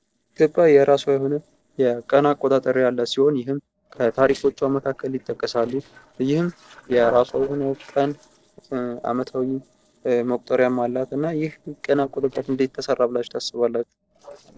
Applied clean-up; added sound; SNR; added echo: neural separator model SepFormer DNS4.